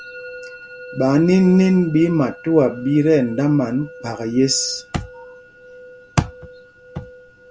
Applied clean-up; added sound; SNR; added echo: none; Musical instrument; 19 dB; none.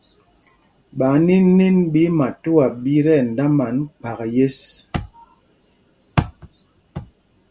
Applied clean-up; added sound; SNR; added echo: none; none; none; none.